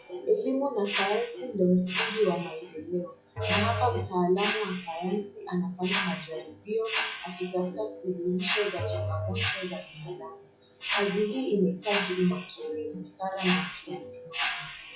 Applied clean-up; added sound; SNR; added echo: classical method log-MMSE.